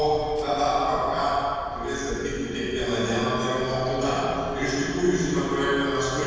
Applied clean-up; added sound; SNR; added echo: none; Bird; 15 dB; reverberation time 2.1 s.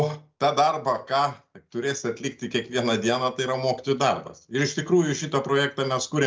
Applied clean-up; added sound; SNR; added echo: none; none; none; none.